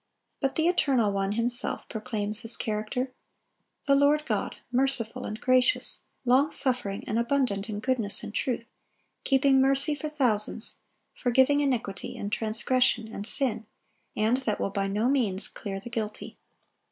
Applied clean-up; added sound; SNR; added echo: none; none; none; none.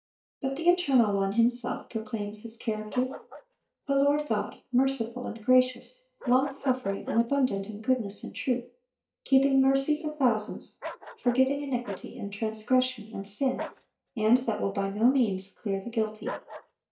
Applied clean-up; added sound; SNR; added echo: neural mask model DeepFilterNet 3.